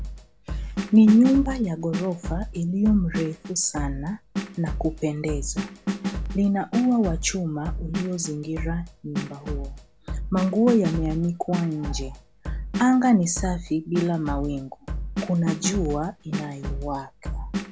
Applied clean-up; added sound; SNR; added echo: none; Drum kit; 7 dB; none.